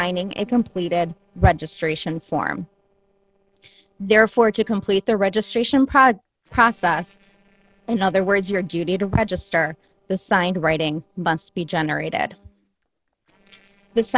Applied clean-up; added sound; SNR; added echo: neural separator model SepFormer DNS4.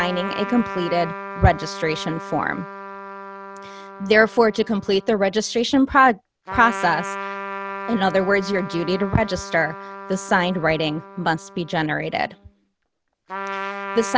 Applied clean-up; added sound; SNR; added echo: none; Trumpet; 11 dB; none.